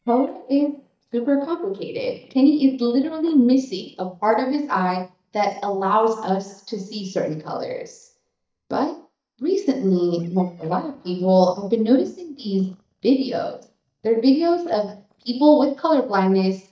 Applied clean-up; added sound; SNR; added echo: neural mask model DeepFilterNet 3.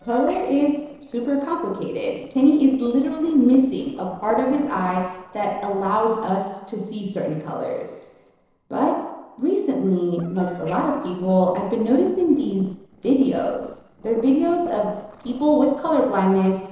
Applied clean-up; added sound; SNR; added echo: neural separator model SepFormer DNS4.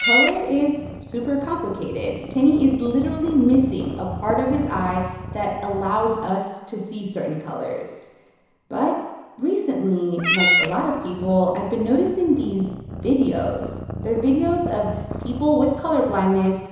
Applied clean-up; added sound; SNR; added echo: none; Meow / Purr; 7 dB; reverberation time 1.0 s.